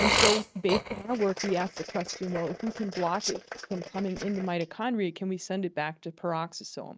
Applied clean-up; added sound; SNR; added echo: neural mask model RNNoise.